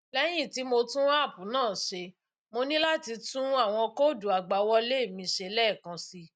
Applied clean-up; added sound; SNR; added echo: none; none; none; none.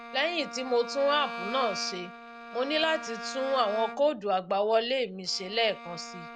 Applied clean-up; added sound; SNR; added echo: none; Bowed string instrument; 12 dB; none.